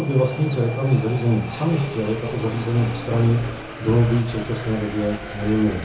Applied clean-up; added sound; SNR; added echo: none; Subway, metro, underground; 11 dB; reverberation time 0.6 s.